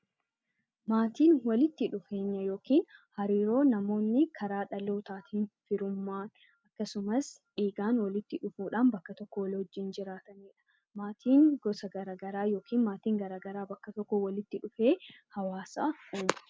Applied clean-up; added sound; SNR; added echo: none; none; none; none.